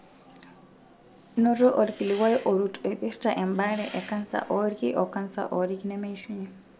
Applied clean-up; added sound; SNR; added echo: none; Engine; 20 dB; none.